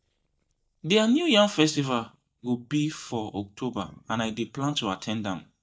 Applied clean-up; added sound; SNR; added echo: neural mask model DeepFilterNet 3.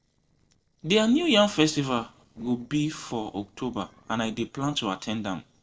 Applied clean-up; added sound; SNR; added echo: neural separator model SepFormer DNS4.